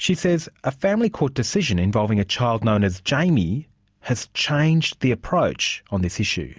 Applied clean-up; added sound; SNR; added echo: none; none; none; none.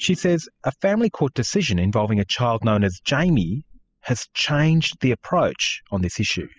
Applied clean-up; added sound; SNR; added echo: classical method spectral subtraction.